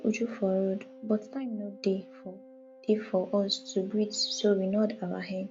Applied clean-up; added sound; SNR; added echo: none; Organ; 20 dB; none.